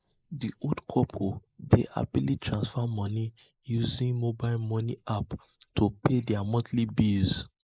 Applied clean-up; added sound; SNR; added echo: neural mask model Resemble Enhance denoiser.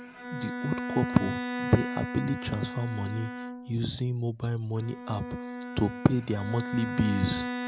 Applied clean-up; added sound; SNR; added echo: none; Bowed string instrument; 6 dB; none.